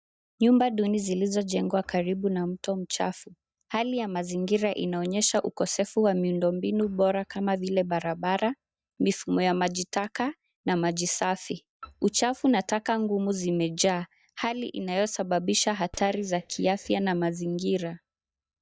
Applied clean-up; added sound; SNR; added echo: neural mask model DeepFilterNet 3.